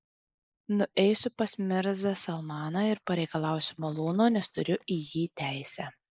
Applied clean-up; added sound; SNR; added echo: neural mask model Resemble Enhance denoiser.